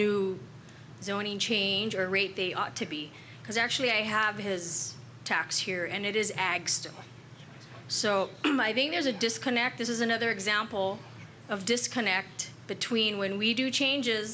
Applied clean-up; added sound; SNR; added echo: none; none; none; none.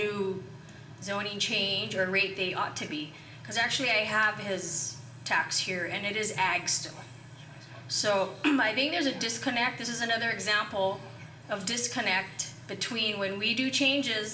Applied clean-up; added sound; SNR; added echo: none; none; none; reverberation time 0.6 s.